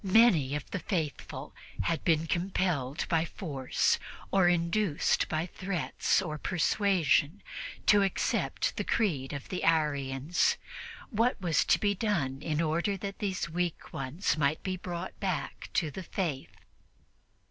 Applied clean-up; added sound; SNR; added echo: none; none; none; none.